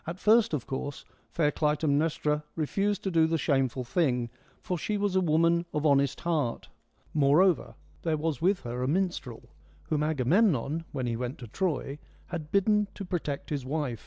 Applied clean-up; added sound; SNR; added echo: none; none; none; none.